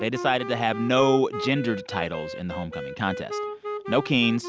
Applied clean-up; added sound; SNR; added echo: none; Wind instrument, woodwind instrument; 9 dB; none.